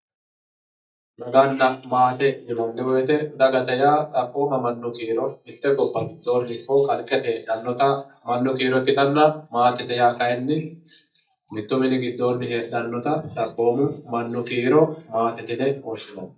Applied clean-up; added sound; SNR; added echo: neural mask model DeepFilterNet 3.